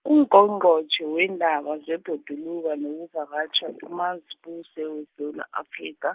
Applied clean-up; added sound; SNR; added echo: neural mask model Resemble Enhance denoiser.